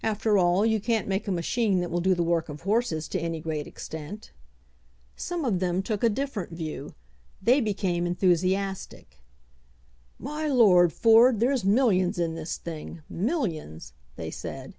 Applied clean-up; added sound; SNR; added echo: none; none; none; none.